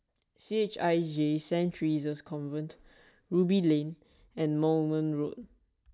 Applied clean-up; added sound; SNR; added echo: none; none; none; none.